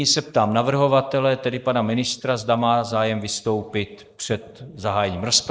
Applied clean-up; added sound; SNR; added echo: neural mask model Resemble Enhance denoiser.